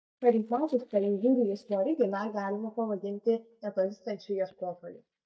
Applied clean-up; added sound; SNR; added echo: neural mask model DeepFilterNet 3.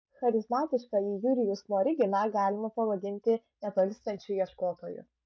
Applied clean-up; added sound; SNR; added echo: none; none; none; none.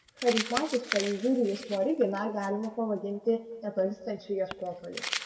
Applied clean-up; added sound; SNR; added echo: none; Crumpling, crinkling; 10 dB; reverberation time 1.2 s.